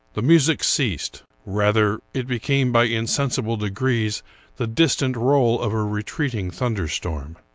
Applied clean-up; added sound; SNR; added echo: none; none; none; none.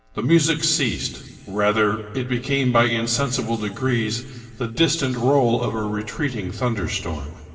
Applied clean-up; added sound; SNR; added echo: none; none; none; reverberation time 2.0 s.